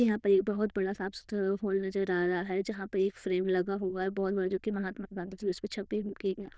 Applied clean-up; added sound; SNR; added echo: neural diffusion model UNIVERSE++.